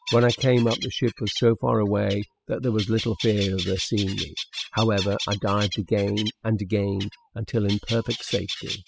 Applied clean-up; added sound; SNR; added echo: classical method spectral subtraction.